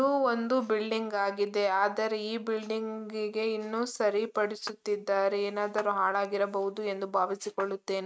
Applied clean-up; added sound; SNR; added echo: neural mask model RNNoise.